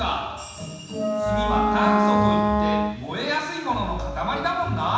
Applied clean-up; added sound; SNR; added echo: none; Wind instrument, woodwind instrument; -3 dB; reverberation time 1.1 s.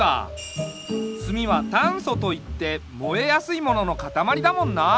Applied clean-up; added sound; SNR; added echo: none; none; none; none.